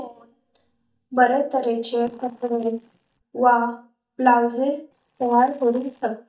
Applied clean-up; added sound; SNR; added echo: neural mask model DeepFilterNet 3.